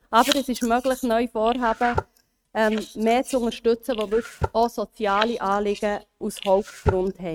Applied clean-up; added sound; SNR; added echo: neural mask model RNNoise.